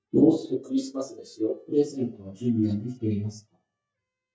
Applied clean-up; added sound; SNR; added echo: neural mask model DeepFilterNet 3.